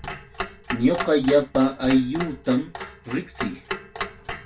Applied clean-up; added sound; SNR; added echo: none; Clock; 10 dB; reverberation time 0.2 s.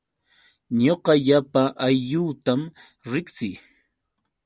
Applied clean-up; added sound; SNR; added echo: none; none; none; none.